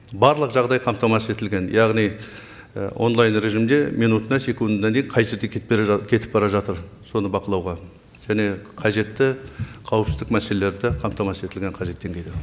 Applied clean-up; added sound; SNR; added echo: none; none; none; none.